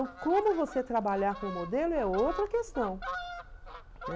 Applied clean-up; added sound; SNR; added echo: none; Fowl; 11 dB; none.